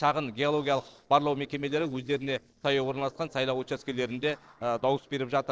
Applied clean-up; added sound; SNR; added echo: neural separator model SepFormer DNS4.